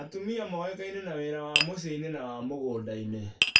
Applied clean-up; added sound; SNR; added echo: none; Tap; -2 dB; reverberation time 0.2 s.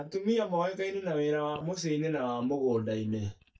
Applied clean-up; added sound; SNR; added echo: neural mask model DeepFilterNet 3.